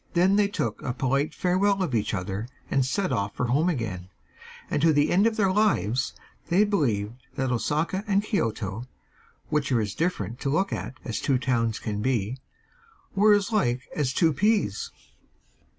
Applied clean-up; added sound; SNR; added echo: none; none; none; none.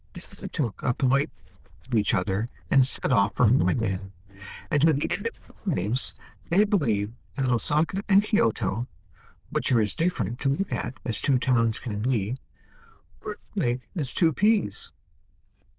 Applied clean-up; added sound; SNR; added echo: neural diffusion model UNIVERSE++.